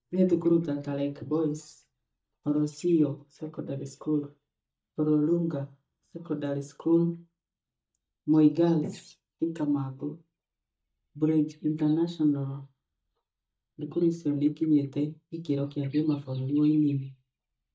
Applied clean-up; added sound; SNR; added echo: neural mask model DeepFilterNet 3.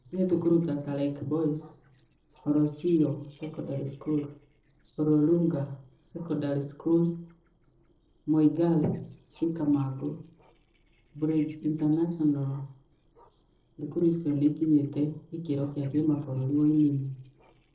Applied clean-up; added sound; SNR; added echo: neural separator model SepFormer DNS4.